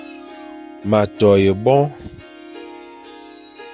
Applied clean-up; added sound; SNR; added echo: none; Harp; 18 dB; none.